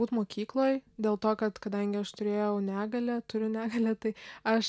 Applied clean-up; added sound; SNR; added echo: none; none; none; none.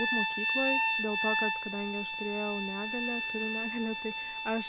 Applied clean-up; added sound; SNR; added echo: none; Bowed string instrument; -4 dB; none.